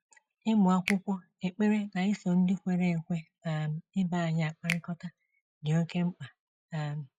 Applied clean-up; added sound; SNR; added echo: classical method log-MMSE.